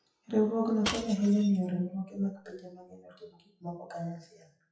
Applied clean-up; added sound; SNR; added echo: classical method WPE with log-MMSE.